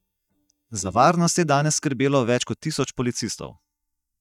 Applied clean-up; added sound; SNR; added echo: neural mask model DeepFilterNet 3.